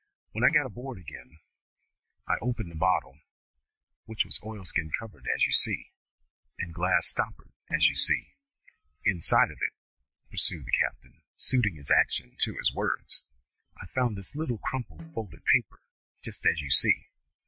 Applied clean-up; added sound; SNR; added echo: classical method Wiener filter.